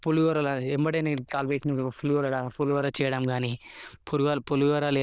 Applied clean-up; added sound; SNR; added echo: neural diffusion model UNIVERSE++.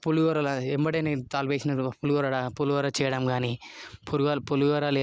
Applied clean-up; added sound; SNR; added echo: none; none; none; none.